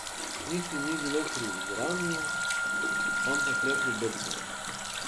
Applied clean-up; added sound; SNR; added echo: none; Wind instrument, woodwind instrument + Water tap, faucet; -5 dB; none.